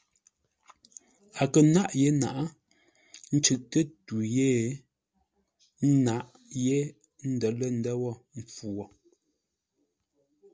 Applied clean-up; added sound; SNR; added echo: none; none; none; none.